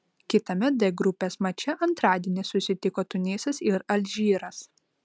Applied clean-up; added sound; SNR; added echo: none; none; none; none.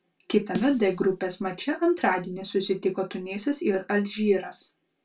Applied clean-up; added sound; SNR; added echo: none; Snare drum; 14 dB; reverberation time 0.2 s.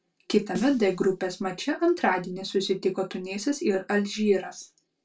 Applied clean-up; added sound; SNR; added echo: neural separator model SepFormer DNS4.